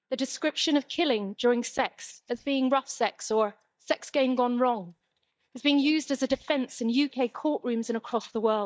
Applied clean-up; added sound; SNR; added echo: neural mask model DeepFilterNet 3.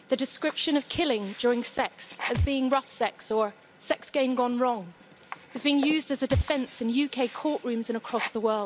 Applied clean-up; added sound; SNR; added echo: none; Sink (filling or washing) + Thump, thud; 10 dB; none.